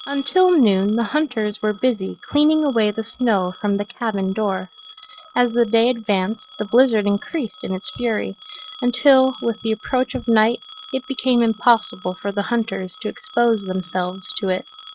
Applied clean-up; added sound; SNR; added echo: neural mask model RNNoise.